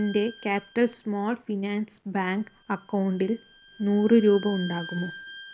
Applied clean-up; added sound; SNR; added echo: none; Bowed string instrument; 18 dB; none.